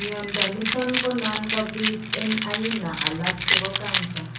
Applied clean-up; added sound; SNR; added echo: none; Keys jangling; -1 dB; reverberation time 0.6 s.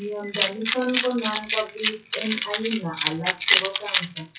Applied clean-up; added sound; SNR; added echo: classical method WPE with log-MMSE.